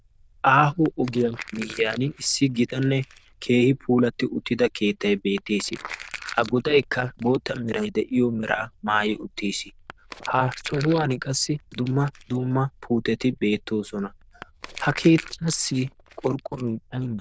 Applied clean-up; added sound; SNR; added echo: neural diffusion model UNIVERSE++.